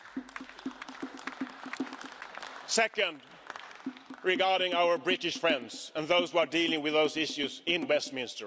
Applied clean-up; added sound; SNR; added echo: none; Drum; 11 dB; none.